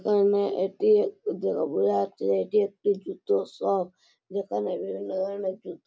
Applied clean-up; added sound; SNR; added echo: none; none; none; none.